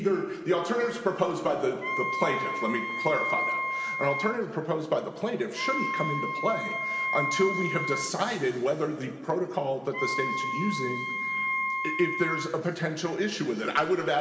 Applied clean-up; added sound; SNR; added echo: none; Wind instrument, woodwind instrument; 2 dB; reverberation time 2.2 s.